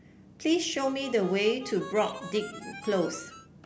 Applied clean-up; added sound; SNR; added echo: none; Harmonica; 15 dB; none.